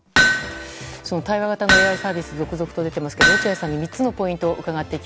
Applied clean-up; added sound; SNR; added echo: none; Hammer; -2 dB; none.